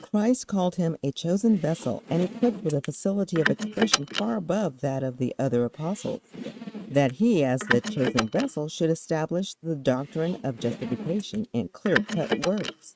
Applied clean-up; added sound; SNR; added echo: neural mask model RNNoise.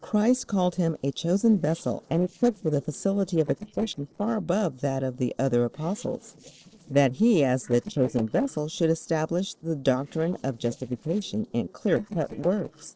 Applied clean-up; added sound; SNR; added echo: neural separator model SepFormer DNS4.